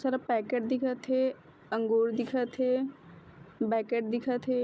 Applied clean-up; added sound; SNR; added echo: none; none; none; none.